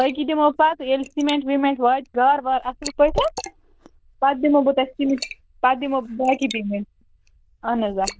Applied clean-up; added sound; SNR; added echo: neural diffusion model UNIVERSE++.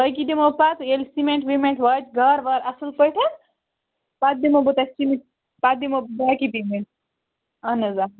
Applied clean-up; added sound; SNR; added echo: none; none; none; none.